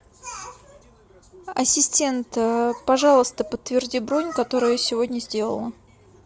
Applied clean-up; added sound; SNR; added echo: none; none; none; none.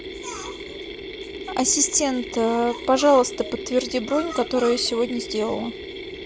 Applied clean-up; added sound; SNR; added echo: none; Mechanisms; 11 dB; none.